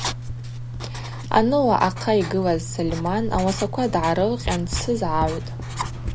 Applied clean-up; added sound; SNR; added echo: none; Writing; 6 dB; none.